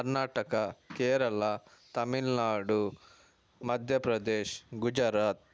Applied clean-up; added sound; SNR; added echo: none; none; none; none.